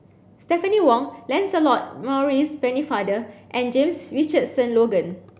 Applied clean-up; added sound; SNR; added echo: none; none; none; none.